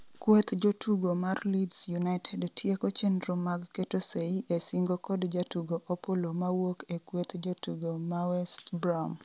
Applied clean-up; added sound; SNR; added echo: none; none; none; none.